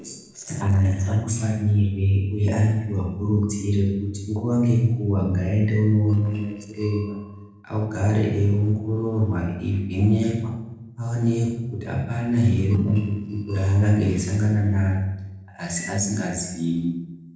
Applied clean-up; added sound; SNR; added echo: neural separator model SepFormer DNS4.